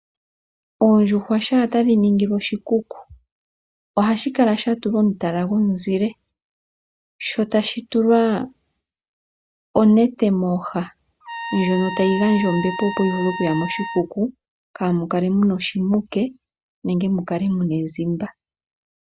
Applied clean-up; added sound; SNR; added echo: none; Trumpet; 9 dB; none.